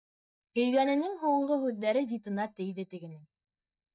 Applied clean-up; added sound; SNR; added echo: neural mask model DeepFilterNet 3.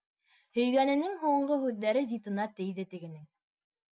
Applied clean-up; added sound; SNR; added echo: none; none; none; none.